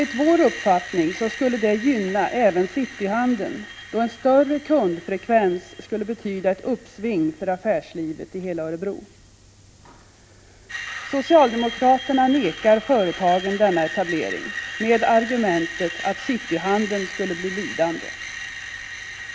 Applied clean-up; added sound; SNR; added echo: none; Screech; 13 dB; none.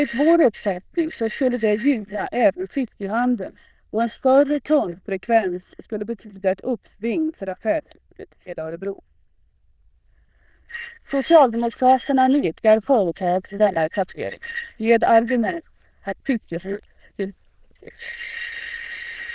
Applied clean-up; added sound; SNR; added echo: neural diffusion model UNIVERSE++.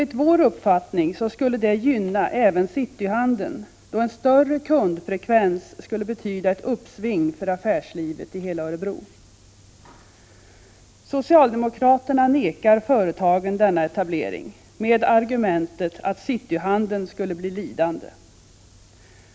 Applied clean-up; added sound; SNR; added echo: none; none; none; none.